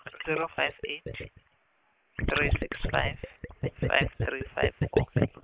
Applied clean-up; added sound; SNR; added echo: neural mask model Resemble Enhance denoiser.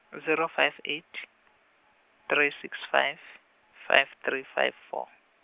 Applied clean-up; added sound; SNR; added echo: none; none; none; none.